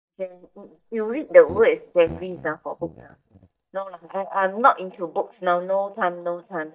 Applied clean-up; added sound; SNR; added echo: neural mask model DeepFilterNet 3.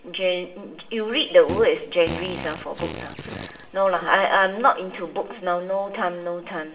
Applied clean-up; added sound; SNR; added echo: none; Fart; 12 dB; reverberation time 0.7 s.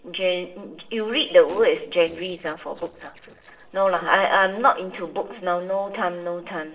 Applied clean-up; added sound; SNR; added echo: neural separator model SepFormer DNS4.